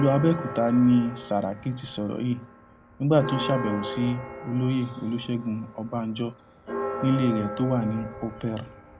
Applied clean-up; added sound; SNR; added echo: none; Church bell; 10 dB; none.